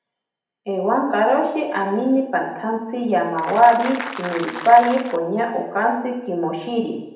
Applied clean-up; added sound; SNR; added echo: none; Applause; 11 dB; reverberation time 0.8 s.